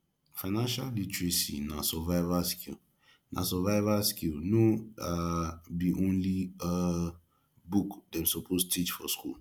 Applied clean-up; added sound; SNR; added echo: none; none; none; none.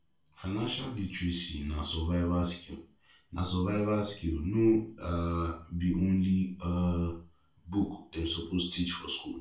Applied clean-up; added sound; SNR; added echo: none; none; none; reverberation time 0.4 s.